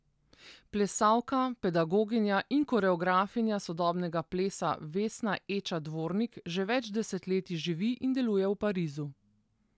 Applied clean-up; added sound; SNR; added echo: none; none; none; none.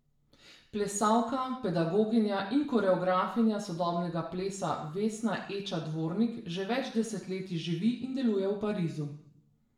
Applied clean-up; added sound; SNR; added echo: none; none; none; reverberation time 0.6 s.